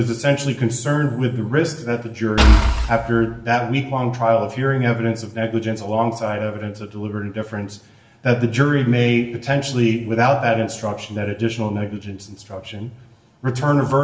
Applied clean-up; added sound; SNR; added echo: none; Engine / Car; -5 dB; reverberation time 0.6 s.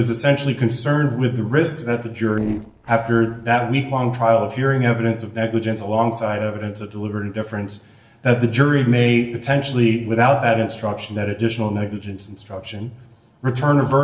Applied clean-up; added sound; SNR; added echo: neural separator model SepFormer DNS4.